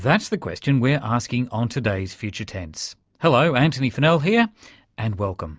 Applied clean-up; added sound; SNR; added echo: none; none; none; none.